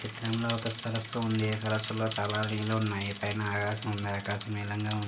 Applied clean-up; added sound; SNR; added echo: none; Bicycle; 11 dB; reverberation time 2.4 s.